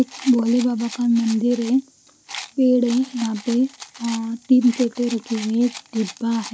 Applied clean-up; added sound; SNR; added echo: none; Rattle; 18 dB; none.